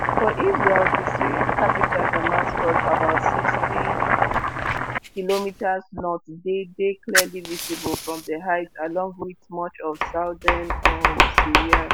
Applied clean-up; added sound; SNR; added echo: none; Domestic sounds, home sounds; -4 dB; none.